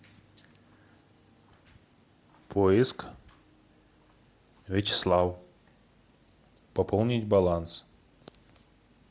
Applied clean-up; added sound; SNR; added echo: none; none; none; none.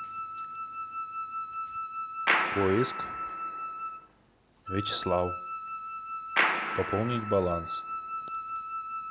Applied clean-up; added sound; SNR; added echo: none; Wind instrument, woodwind instrument + Clapping; -1 dB; none.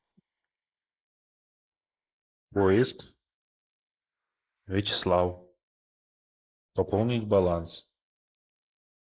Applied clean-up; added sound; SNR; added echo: neural mask model Resemble Enhance denoiser.